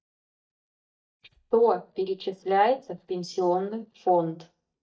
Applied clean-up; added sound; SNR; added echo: neural mask model DeepFilterNet 3.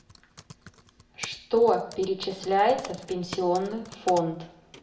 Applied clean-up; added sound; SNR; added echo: none; Typing; 18 dB; reverberation time 0.6 s.